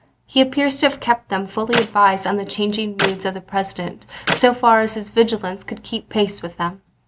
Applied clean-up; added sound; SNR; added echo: none; Clapping; 7 dB; none.